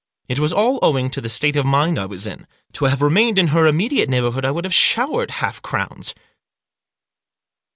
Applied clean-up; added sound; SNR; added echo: none; none; none; none.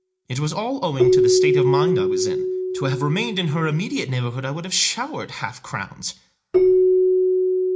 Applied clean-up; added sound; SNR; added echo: none; Keyboard (musical); -4 dB; reverberation time 0.4 s.